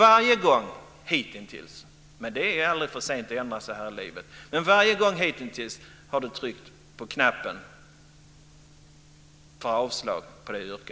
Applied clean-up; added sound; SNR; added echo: none; none; none; none.